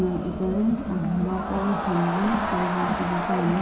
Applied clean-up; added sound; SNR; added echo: none; Crowd; 2 dB; reverberation time 0.7 s.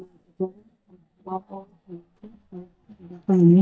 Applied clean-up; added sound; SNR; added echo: neural mask model DeepFilterNet 3.